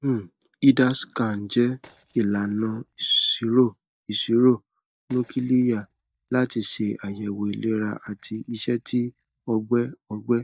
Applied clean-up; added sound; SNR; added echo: neural mask model DeepFilterNet 3.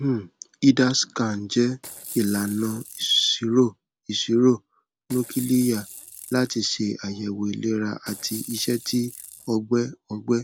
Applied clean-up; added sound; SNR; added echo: none; Rattle / Rattle (instrument); 15 dB; none.